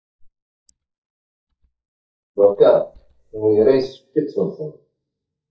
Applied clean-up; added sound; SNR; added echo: neural mask model DeepFilterNet 3.